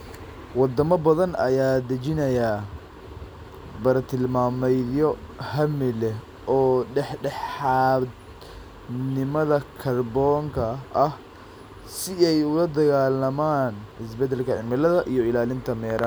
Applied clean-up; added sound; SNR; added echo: none; none; none; none.